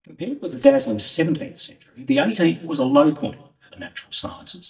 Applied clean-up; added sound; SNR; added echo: neural mask model DeepFilterNet 3.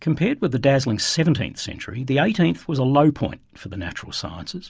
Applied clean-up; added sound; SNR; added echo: none; none; none; none.